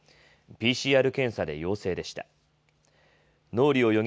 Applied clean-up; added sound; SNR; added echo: none; none; none; none.